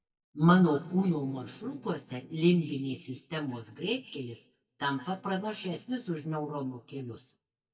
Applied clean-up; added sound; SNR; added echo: neural mask model DeepFilterNet 3.